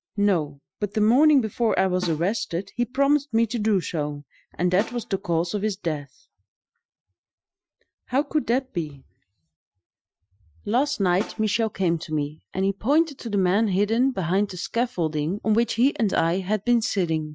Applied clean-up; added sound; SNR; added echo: classical method Wiener filter.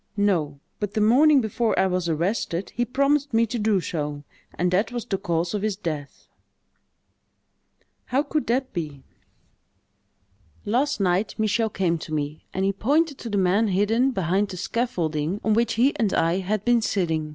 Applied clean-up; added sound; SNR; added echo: none; none; none; none.